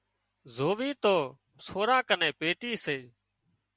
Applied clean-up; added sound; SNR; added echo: none; none; none; none.